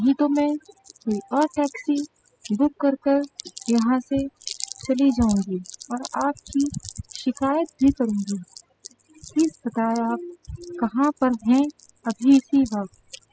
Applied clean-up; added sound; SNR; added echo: classical method spectral subtraction.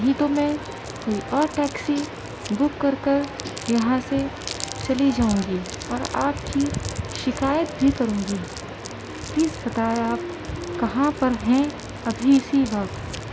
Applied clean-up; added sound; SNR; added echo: none; Crumpling, crinkling; 18 dB; none.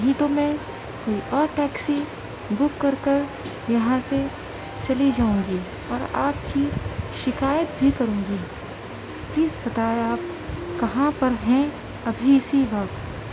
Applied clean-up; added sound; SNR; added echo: none; none; none; none.